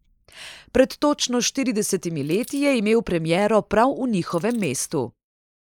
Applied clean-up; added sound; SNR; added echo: neural mask model Resemble Enhance denoiser.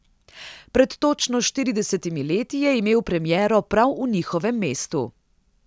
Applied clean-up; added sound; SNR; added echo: none; none; none; none.